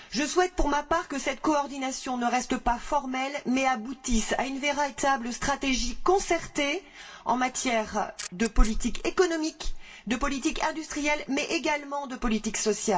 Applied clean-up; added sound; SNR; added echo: none; Camera; 17 dB; reverberation time 0.2 s.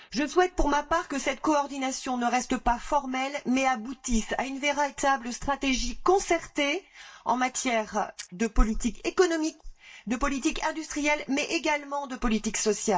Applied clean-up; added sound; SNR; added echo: neural mask model DeepFilterNet 3.